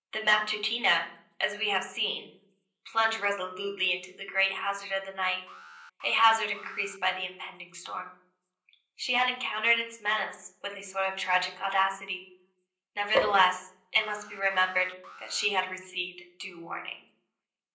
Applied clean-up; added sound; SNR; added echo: none; Alarm; 19 dB; reverberation time 0.6 s.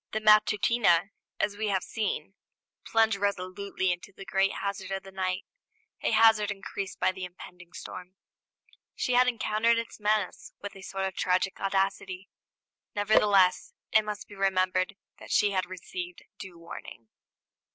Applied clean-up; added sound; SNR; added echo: none; none; none; none.